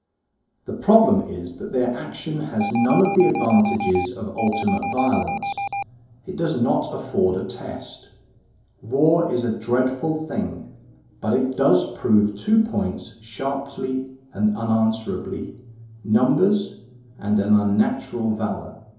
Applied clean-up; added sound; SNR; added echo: none; Alarm; 5 dB; reverberation time 2.8 s.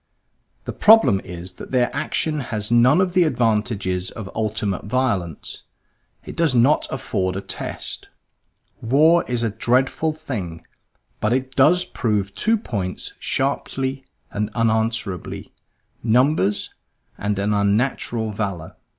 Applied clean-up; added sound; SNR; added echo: none; none; none; none.